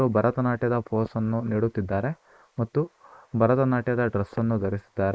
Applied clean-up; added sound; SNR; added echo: neural mask model Resemble Enhance denoiser.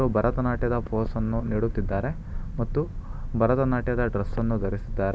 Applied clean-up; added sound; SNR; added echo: none; none; none; none.